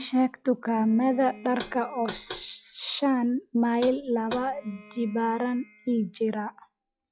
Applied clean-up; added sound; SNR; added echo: classical method log-MMSE.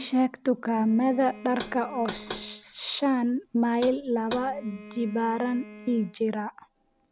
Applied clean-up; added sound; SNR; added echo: none; Bowed string instrument + Knock; 16 dB; none.